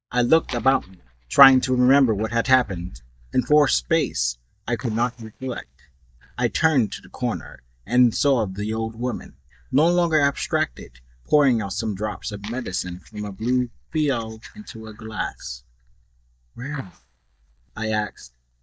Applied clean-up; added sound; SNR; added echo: neural mask model DeepFilterNet 3.